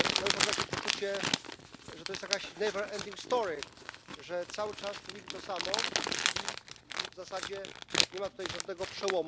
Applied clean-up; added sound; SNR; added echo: none; Crumpling, crinkling; -3 dB; none.